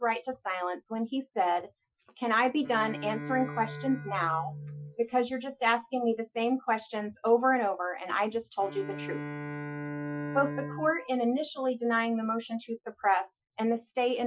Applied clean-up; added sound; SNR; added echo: classical method Wiener filter.